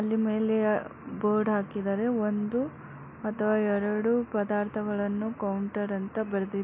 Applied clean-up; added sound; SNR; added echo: none; none; none; none.